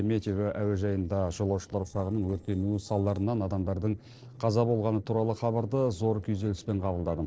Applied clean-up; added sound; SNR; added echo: neural separator model SepFormer DNS4.